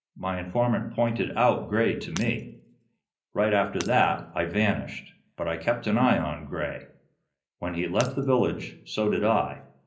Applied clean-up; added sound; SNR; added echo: none; Shatter; 20 dB; reverberation time 0.5 s.